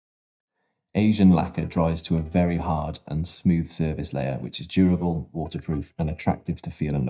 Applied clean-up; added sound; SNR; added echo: neural mask model DeepFilterNet 3.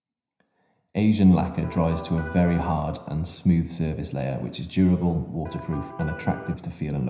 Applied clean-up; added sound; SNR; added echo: none; Electric guitar; 14 dB; reverberation time 0.7 s.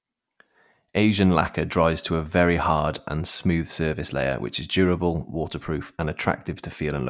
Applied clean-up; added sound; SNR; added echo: none; none; none; none.